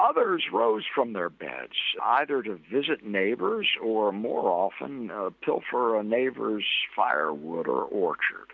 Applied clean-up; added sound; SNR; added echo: none; none; none; none.